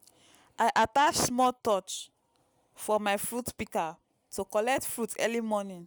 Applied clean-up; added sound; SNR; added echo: none; none; none; none.